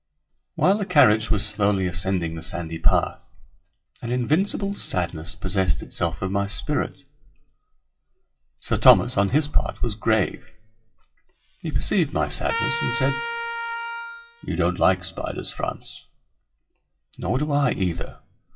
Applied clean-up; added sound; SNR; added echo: classical method WPE with log-MMSE.